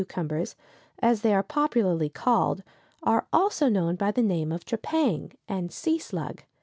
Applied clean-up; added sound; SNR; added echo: none; none; none; none.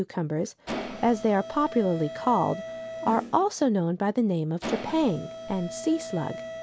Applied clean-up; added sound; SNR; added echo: none; Mechanisms; 11 dB; none.